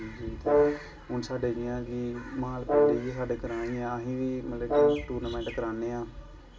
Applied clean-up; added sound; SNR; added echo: none; Brass instrument; -4 dB; reverberation time 0.2 s.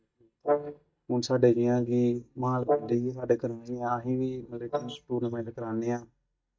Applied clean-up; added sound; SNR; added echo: neural mask model DeepFilterNet 3.